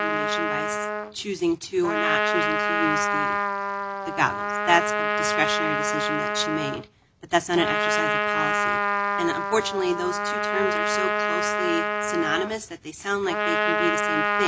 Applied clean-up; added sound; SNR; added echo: none; Trumpet; -3 dB; none.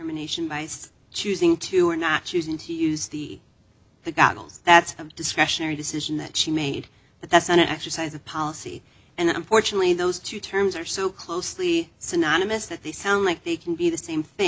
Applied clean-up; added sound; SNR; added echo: none; none; none; none.